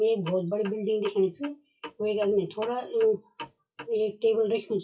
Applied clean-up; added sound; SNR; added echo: classical method WPE with log-MMSE.